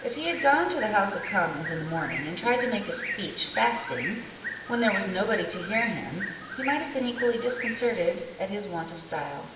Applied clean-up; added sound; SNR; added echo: none; Bird; 10 dB; reverberation time 1.2 s.